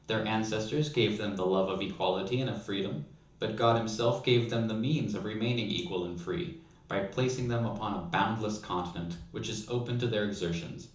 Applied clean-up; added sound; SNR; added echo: none; none; none; reverberation time 0.7 s.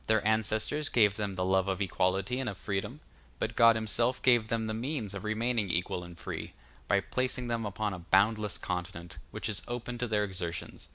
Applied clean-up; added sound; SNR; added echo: none; none; none; none.